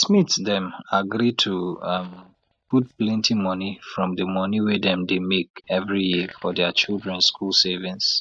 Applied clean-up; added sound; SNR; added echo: neural mask model DeepFilterNet 3.